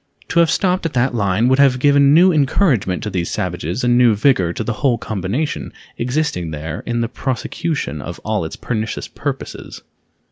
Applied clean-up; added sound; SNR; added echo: none; none; none; none.